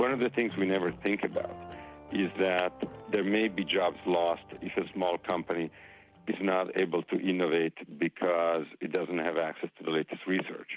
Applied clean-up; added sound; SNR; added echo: none; none; none; none.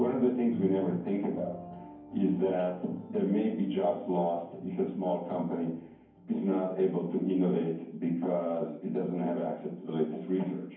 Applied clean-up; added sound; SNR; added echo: none; none; none; reverberation time 0.9 s.